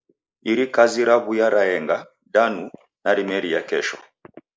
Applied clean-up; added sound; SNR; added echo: neural mask model Resemble Enhance denoiser.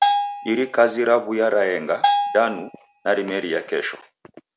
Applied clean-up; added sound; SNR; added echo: none; Bell; 2 dB; none.